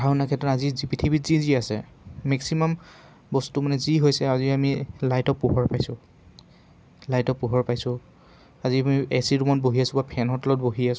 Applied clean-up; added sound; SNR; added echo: none; none; none; none.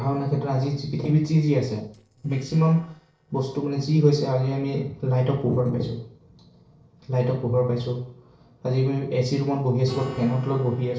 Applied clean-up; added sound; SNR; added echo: neural separator model SepFormer DNS4.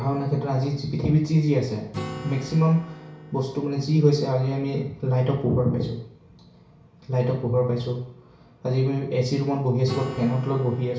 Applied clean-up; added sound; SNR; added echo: none; Acoustic guitar; 17 dB; reverberation time 0.6 s.